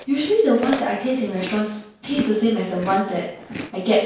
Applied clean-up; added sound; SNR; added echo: none; Chewing, mastication; 13 dB; reverberation time 0.5 s.